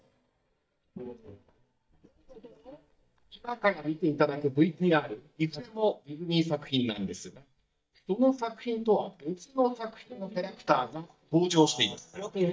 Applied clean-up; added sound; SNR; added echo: neural mask model DeepFilterNet 3.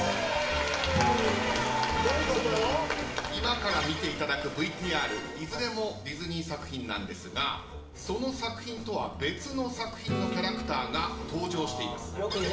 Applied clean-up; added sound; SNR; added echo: none; Acoustic guitar / Strum; 10 dB; reverberation time 0.7 s.